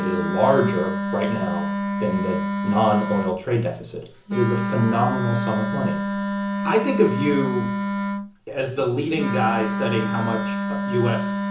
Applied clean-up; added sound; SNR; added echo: none; Wind instrument, woodwind instrument; 2 dB; reverberation time 0.7 s.